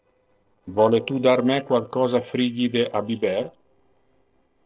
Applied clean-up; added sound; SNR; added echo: neural separator model SepFormer DNS4.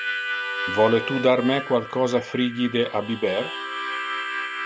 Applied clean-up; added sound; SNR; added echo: none; Harmonica; 6 dB; none.